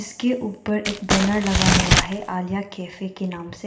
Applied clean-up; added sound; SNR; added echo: none; Crumpling, crinkling; -4 dB; reverberation time 0.9 s.